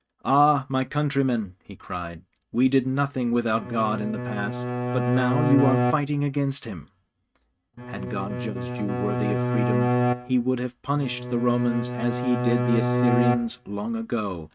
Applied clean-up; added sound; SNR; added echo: neural mask model RNNoise.